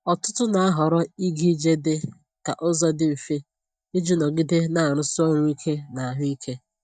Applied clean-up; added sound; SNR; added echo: neural mask model DeepFilterNet 3.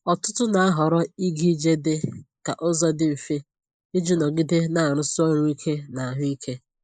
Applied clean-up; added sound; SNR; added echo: neural mask model Resemble Enhance denoiser.